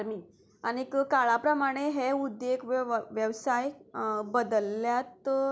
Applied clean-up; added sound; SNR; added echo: none; none; none; none.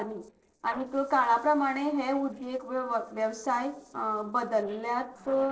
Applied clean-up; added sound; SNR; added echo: neural separator model SepFormer DNS4.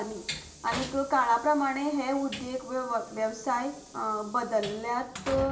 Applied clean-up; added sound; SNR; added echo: none; Train; 13 dB; reverberation time 1.4 s.